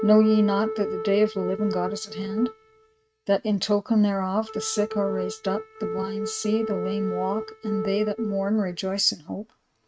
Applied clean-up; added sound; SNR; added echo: neural mask model RNNoise.